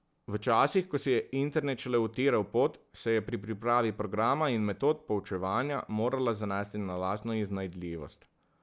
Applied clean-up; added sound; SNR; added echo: none; none; none; none.